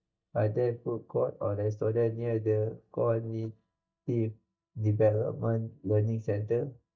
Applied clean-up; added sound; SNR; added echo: neural mask model DeepFilterNet 3.